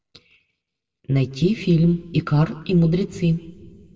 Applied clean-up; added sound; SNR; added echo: none; none; none; reverberation time 1.0 s.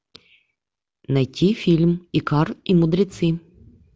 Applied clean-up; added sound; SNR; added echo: none; none; none; none.